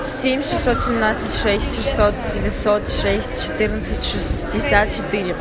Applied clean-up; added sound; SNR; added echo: none; Wind; 6 dB; none.